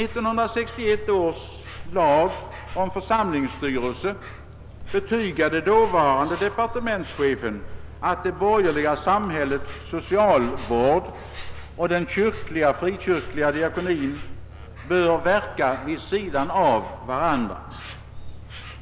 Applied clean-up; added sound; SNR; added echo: none; Insect; 12 dB; none.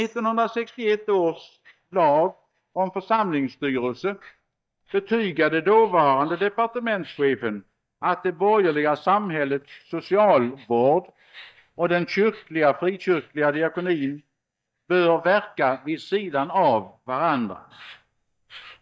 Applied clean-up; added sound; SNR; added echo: neural mask model DeepFilterNet 3.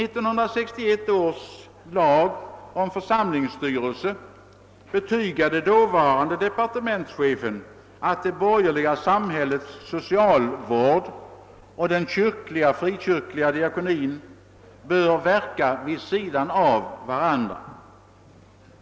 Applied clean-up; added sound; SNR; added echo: none; none; none; none.